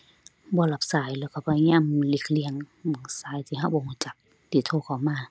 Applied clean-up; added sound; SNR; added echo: none; none; none; none.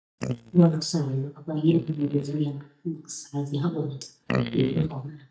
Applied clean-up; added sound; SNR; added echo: neural mask model DeepFilterNet 3.